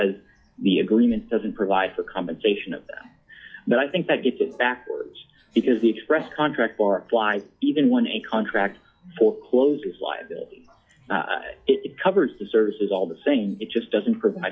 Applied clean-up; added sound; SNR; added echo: classical method log-MMSE.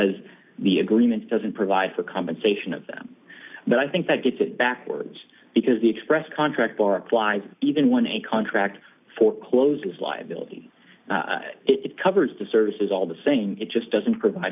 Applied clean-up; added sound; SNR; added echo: none; none; none; none.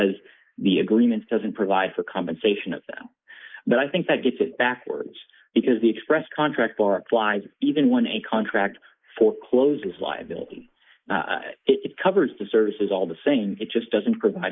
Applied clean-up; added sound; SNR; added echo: neural mask model Resemble Enhance denoiser.